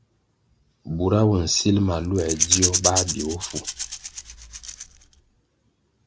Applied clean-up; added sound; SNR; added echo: none; Rattle / Rattle (instrument); 2 dB; none.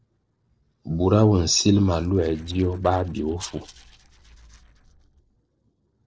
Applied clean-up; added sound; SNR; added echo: neural separator model SepFormer DNS4.